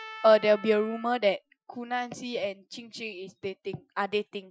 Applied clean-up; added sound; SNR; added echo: classical method Wiener filter.